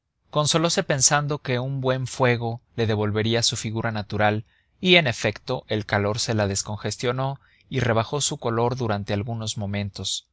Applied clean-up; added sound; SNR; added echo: none; none; none; none.